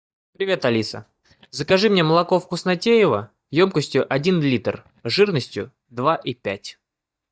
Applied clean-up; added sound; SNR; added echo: neural mask model DeepFilterNet 3.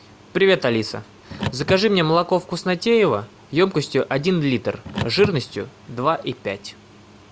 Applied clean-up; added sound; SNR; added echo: none; Car; 12 dB; none.